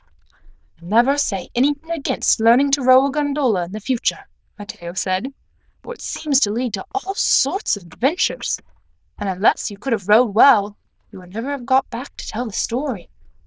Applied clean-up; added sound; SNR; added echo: neural diffusion model UNIVERSE++.